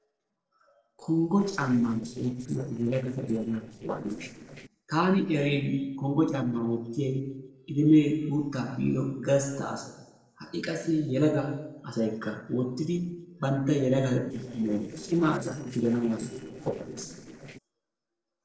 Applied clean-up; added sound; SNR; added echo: neural separator model SepFormer DNS4.